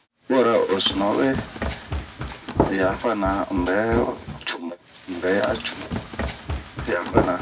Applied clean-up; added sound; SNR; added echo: none; Run; 5 dB; reverberation time 0.4 s.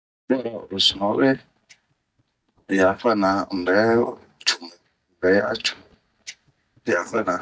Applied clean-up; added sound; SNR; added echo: neural mask model DeepFilterNet 3.